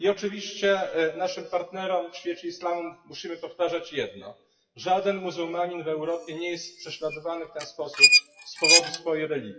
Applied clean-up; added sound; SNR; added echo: classical method WPE with log-MMSE.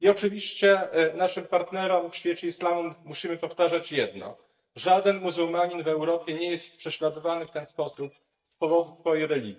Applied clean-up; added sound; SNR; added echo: neural mask model DeepFilterNet 3.